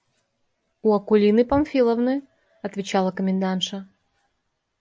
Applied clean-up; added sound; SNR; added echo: none; none; none; none.